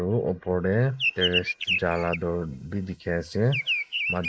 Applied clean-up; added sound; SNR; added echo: neural mask model Resemble Enhance denoiser.